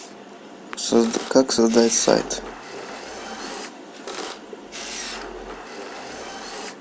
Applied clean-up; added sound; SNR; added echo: none; Camera; 11 dB; none.